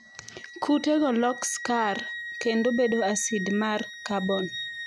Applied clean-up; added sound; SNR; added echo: none; Wind instrument, woodwind instrument; 11 dB; none.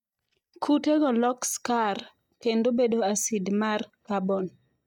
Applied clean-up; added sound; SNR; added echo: neural mask model DeepFilterNet 3.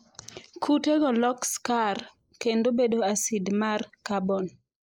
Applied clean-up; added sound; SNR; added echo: neural mask model Resemble Enhance denoiser.